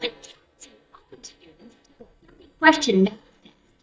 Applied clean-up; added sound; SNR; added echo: neural mask model DeepFilterNet 3.